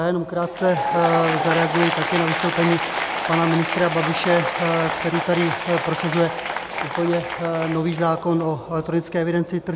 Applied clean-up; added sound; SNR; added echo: none; Applause / Crowd; 4 dB; none.